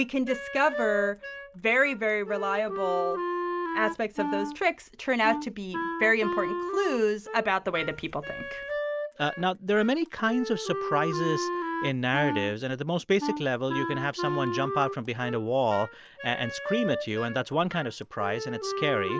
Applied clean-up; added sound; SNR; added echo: none; Wind instrument, woodwind instrument; 5 dB; none.